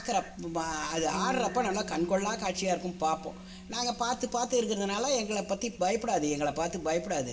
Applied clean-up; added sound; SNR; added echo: none; Bass guitar; 15 dB; reverberation time 0.7 s.